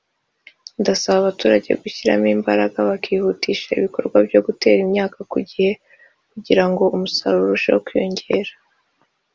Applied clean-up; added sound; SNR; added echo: none; none; none; none.